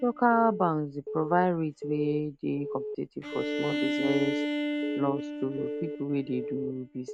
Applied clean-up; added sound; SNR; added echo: neural mask model RNNoise.